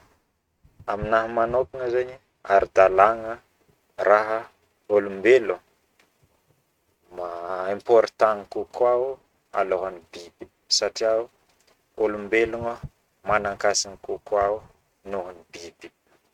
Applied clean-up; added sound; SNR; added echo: neural mask model RNNoise.